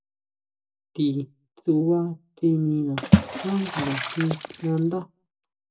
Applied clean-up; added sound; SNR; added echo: none; Water / Splash, splatter; -2 dB; reverberation time 0.2 s.